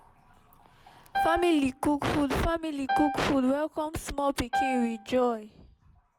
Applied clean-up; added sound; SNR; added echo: none; Piano; 5 dB; none.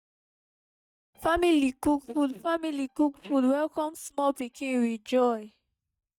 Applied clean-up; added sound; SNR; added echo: neural mask model DeepFilterNet 3.